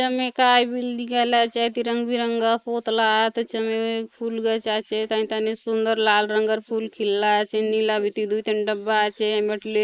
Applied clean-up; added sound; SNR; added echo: neural mask model Resemble Enhance denoiser.